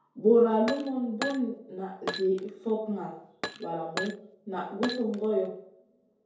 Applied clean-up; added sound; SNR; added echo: none; Glass; 11 dB; reverberation time 2.3 s.